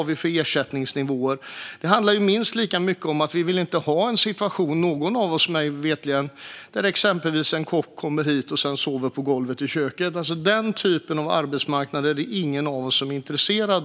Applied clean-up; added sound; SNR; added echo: none; none; none; none.